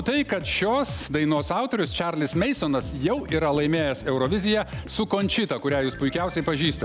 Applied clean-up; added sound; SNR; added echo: none; none; none; none.